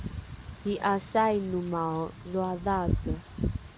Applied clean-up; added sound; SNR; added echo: none; Wind / Rain; 5 dB; none.